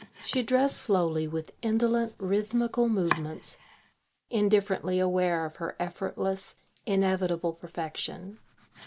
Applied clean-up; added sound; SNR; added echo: none; Domestic sounds, home sounds; 16 dB; none.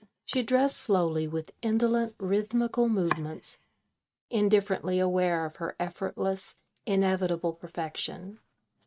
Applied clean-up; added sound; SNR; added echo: neural mask model RNNoise.